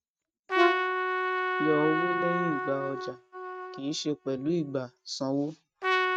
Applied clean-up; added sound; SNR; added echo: neural mask model RNNoise.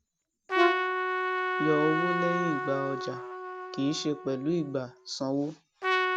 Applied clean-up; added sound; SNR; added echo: none; Brass instrument + Trumpet; -1 dB; none.